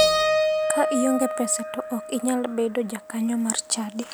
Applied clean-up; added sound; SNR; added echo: none; Keyboard (musical); 0 dB; none.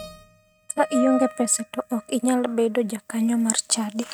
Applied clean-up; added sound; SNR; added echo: neural mask model RNNoise.